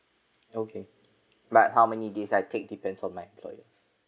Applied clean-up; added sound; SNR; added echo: none; none; none; none.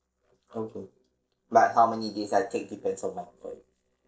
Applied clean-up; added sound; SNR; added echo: neural separator model SepFormer DNS4.